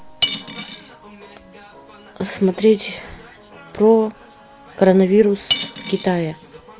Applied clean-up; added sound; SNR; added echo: none; Cutlery, silverware / Dishes, pots, and pans; 5 dB; none.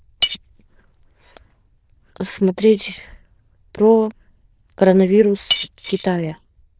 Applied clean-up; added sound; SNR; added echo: neural diffusion model UNIVERSE++.